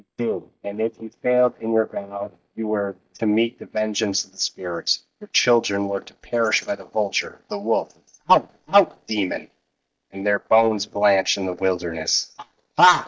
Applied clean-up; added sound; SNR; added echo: neural mask model DeepFilterNet 3.